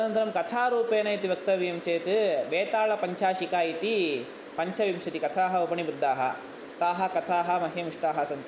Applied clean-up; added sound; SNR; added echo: none; none; none; none.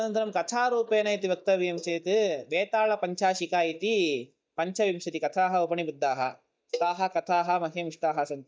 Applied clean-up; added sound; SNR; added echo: neural mask model DeepFilterNet 3.